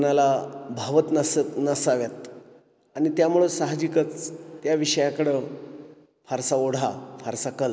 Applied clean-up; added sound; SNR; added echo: none; none; none; none.